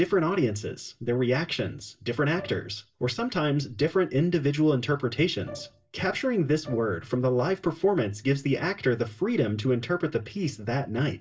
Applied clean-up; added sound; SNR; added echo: none; Bowed string instrument; 20 dB; reverberation time 0.2 s.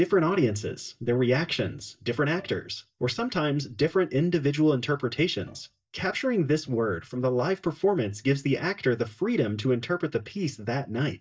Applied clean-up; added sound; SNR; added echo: neural mask model DeepFilterNet 3.